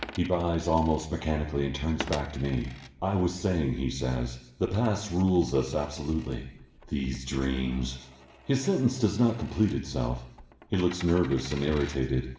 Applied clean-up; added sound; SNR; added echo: none; Coin (dropping); 19 dB; reverberation time 0.8 s.